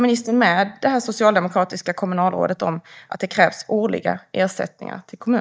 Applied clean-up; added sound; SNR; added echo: neural mask model DeepFilterNet 3.